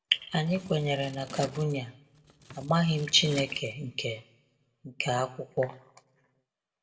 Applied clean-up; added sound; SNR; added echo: none; Scissors; 16 dB; reverberation time 0.5 s.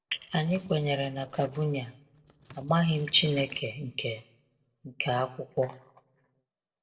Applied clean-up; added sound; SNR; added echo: neural separator model SepFormer DNS4.